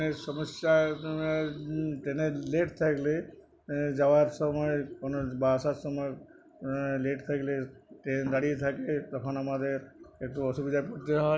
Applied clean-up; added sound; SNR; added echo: none; none; none; none.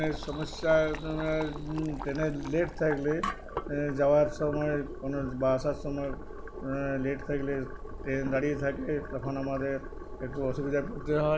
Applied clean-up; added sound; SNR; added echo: none; Boiling; 9 dB; none.